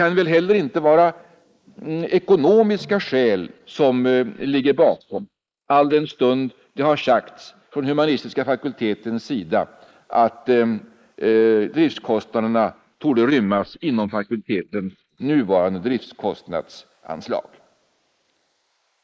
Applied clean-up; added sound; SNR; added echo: neural mask model Resemble Enhance denoiser.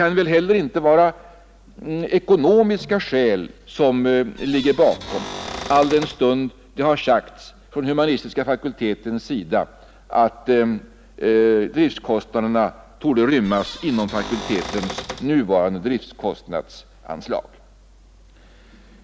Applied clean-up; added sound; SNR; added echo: none; Cupboard open or close / Door; 12 dB; none.